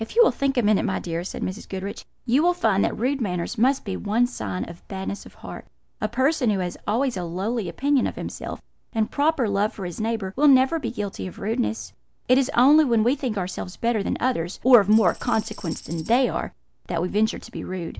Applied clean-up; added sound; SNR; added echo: none; Tambourine; 19 dB; none.